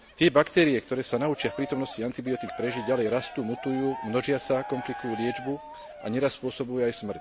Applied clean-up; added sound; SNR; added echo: none; Cheering; 13 dB; none.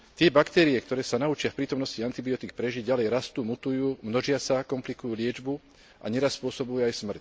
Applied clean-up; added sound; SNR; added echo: none; none; none; none.